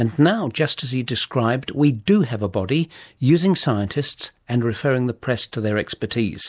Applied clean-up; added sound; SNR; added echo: none; none; none; none.